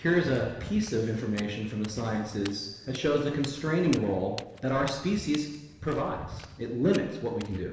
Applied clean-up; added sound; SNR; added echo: none; Walk, footsteps; 16 dB; reverberation time 1.1 s.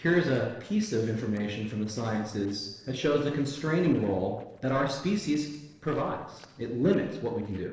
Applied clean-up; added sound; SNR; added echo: neural separator model SepFormer DNS4.